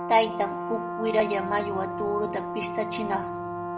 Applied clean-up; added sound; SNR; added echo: none; Brass instrument; 4 dB; reverberation time 1.7 s.